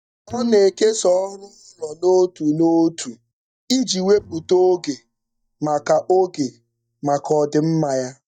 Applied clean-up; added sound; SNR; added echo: neural mask model DeepFilterNet 3.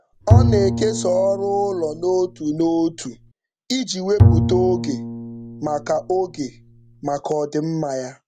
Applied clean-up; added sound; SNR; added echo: none; Bowed string instrument; -1 dB; none.